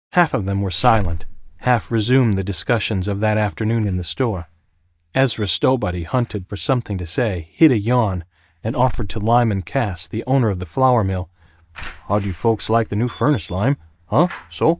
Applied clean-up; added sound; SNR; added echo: neural mask model DeepFilterNet 3.